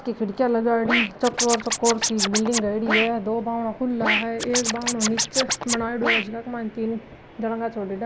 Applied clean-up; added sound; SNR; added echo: none; Scratching (performance technique); 1 dB; none.